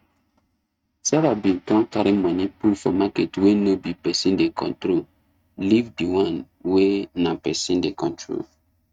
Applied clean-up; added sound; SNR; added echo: neural mask model RNNoise.